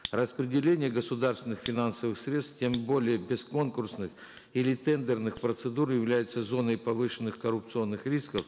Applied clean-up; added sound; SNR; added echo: neural mask model Resemble Enhance denoiser.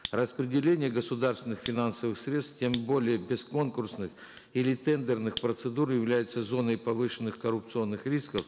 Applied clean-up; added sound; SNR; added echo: none; Fire; 17 dB; none.